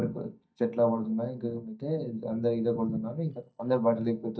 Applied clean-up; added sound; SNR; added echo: neural mask model DeepFilterNet 3.